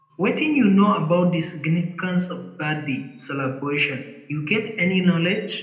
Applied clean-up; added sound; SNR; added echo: none; none; none; reverberation time 0.7 s.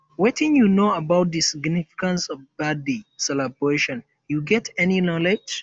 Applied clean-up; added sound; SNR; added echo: none; none; none; none.